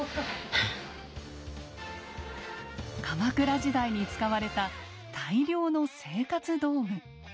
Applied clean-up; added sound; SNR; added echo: none; none; none; none.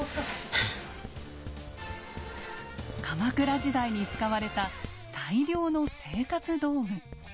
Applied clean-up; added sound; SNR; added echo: none; Writing; 15 dB; none.